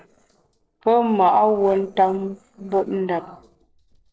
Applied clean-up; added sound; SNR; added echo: neural separator model SepFormer DNS4.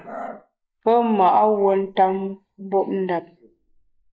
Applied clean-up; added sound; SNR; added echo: neural mask model Resemble Enhance denoiser.